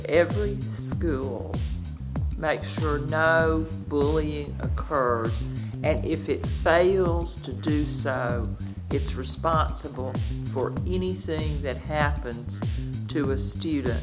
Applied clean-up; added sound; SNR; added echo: none; Bass guitar; 2 dB; none.